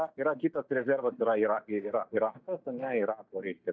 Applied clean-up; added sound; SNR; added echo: neural mask model DeepFilterNet 3.